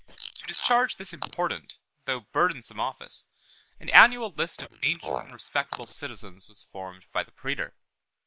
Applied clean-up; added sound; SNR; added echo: neural mask model Resemble Enhance denoiser.